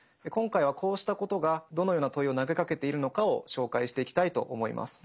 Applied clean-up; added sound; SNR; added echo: none; none; none; none.